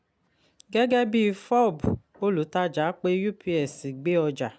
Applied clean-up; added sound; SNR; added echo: none; none; none; none.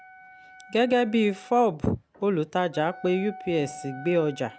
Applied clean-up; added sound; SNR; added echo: none; Wind instrument, woodwind instrument; 19 dB; none.